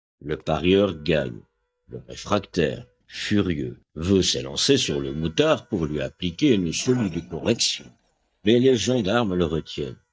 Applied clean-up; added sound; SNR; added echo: neural mask model DeepFilterNet 3.